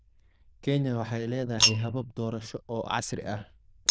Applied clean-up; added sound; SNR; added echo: neural diffusion model UNIVERSE++.